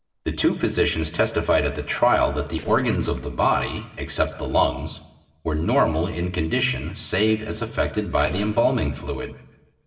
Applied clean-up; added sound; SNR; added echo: neural separator model SepFormer DNS4.